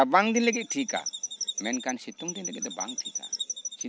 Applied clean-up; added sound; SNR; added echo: none; Chirp, tweet; 7 dB; none.